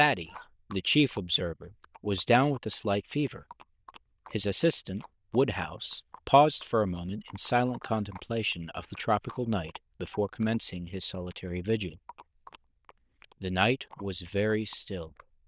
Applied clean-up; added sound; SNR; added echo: neural diffusion model UNIVERSE++.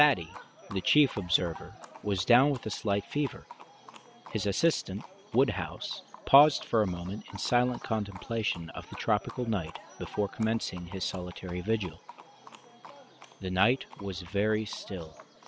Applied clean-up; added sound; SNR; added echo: none; Livestock, farm animals, working animals; 19 dB; none.